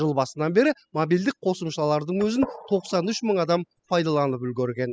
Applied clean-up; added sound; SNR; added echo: classical method spectral subtraction.